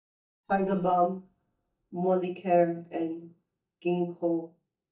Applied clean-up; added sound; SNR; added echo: neural mask model DeepFilterNet 3.